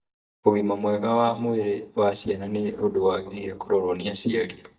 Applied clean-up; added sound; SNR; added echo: neural mask model DeepFilterNet 3.